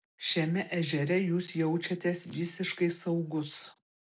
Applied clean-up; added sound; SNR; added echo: none; none; none; none.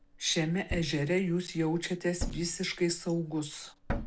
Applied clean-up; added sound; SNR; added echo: none; Thump, thud; 9 dB; none.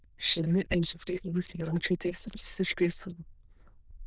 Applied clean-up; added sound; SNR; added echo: neural diffusion model UNIVERSE++.